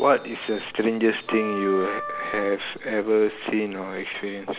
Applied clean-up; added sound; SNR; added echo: none; Wind instrument, woodwind instrument; 10 dB; none.